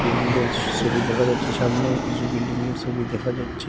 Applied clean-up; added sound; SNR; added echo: none; Fixed-wing aircraft, airplane; 1 dB; none.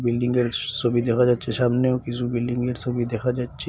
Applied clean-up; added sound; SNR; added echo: none; none; none; none.